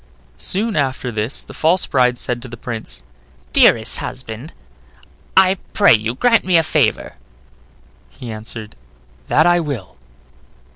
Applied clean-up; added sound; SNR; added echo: none; none; none; none.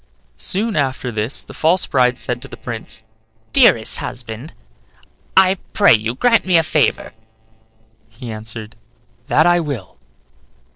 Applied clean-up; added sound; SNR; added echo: neural separator model SepFormer DNS4.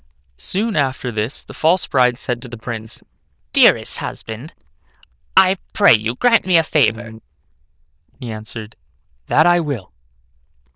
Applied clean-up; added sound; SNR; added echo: neural diffusion model UNIVERSE++.